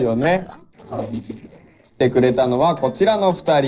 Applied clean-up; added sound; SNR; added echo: neural separator model SepFormer DNS4.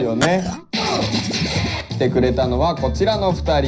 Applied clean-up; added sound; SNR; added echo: none; Glass; 6 dB; reverberation time 0.5 s.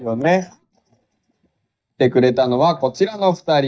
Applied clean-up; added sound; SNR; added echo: neural mask model DeepFilterNet 3.